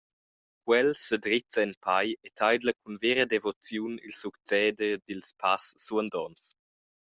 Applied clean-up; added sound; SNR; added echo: none; none; none; none.